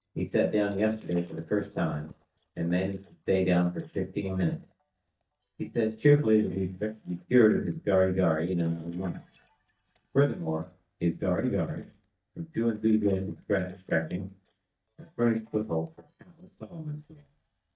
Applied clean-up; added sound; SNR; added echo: neural mask model DeepFilterNet 3.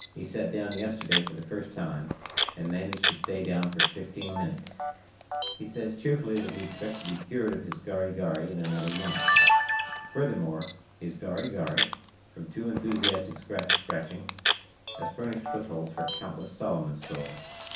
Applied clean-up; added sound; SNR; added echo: none; Camera; -3 dB; reverberation time 0.6 s.